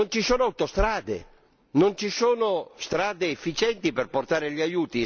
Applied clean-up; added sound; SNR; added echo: none; none; none; none.